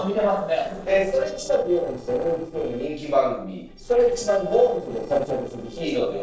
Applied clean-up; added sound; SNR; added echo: neural separator model SepFormer DNS4.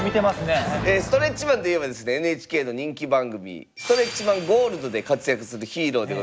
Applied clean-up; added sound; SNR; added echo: none; none; none; none.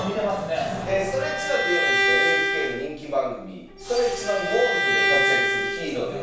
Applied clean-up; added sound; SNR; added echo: none; Bowed string instrument; -1 dB; reverberation time 0.7 s.